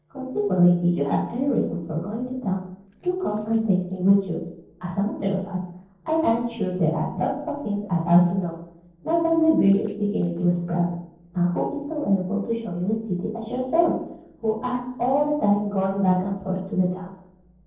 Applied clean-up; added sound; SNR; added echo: neural separator model SepFormer DNS4.